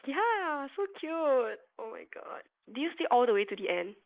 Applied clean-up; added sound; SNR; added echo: neural mask model Resemble Enhance denoiser.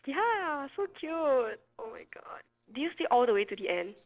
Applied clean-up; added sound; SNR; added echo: neural separator model SepFormer DNS4.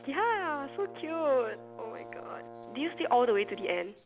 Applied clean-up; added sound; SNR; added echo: none; Brass instrument; 15 dB; none.